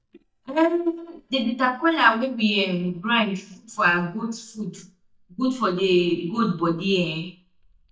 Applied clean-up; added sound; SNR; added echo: neural mask model DeepFilterNet 3.